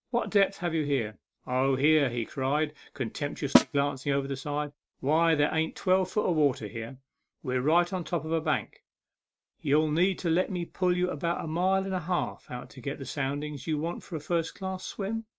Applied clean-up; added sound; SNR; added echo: neural mask model RNNoise.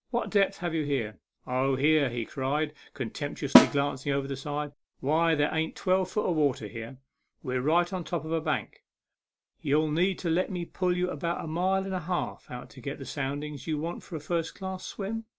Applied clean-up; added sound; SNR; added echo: none; Snare drum; -4 dB; none.